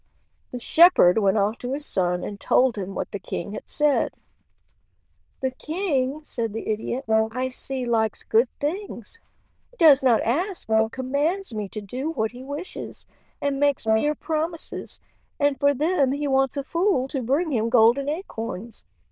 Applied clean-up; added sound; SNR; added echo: neural diffusion model UNIVERSE++.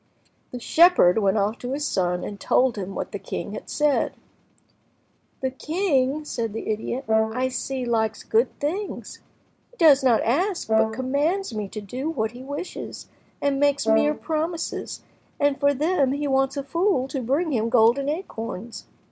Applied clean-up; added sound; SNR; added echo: none; Brass instrument; 4 dB; none.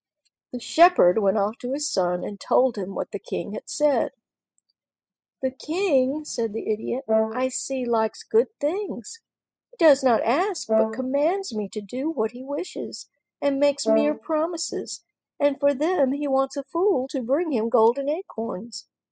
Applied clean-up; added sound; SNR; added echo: classical method spectral subtraction.